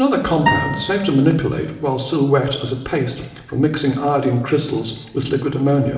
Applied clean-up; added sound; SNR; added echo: none; Acoustic guitar; 6 dB; reverberation time 1.1 s.